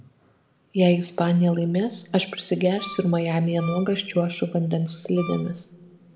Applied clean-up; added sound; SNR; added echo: none; Wind instrument, woodwind instrument; 17 dB; reverberation time 1.8 s.